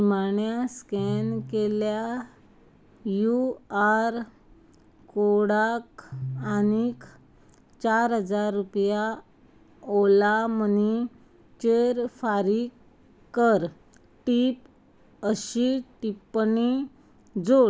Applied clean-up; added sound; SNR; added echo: none; Piano; 13 dB; none.